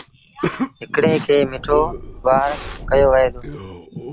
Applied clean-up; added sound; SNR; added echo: none; Subway, metro, underground + Respiratory sounds; 9 dB; none.